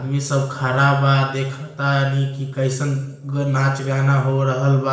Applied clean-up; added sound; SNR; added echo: none; none; none; reverberation time 0.8 s.